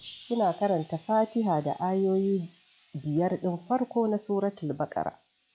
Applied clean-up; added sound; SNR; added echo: classical method log-MMSE.